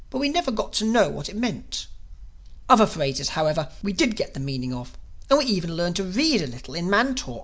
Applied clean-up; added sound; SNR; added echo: none; none; none; none.